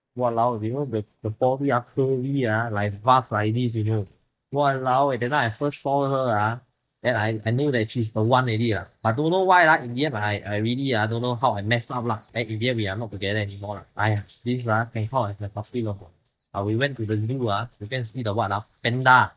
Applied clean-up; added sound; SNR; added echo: neural mask model DeepFilterNet 3.